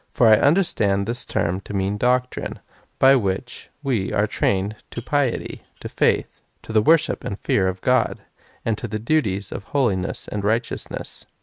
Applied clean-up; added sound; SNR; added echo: neural mask model RNNoise.